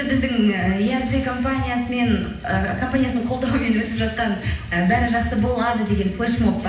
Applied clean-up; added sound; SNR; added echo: none; none; none; reverberation time 0.8 s.